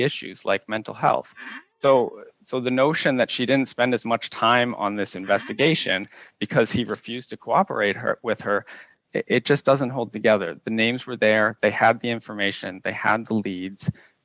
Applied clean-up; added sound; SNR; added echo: neural mask model DeepFilterNet 3.